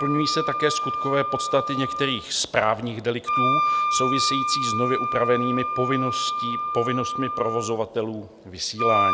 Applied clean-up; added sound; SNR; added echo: none; Wind instrument, woodwind instrument; 1 dB; none.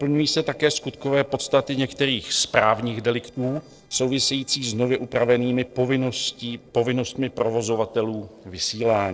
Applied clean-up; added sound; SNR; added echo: neural separator model SepFormer DNS4.